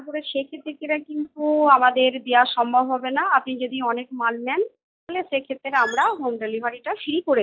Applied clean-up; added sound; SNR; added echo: classical method log-MMSE.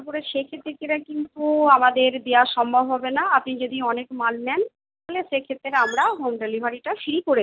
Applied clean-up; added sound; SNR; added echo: none; Squeak; 12 dB; none.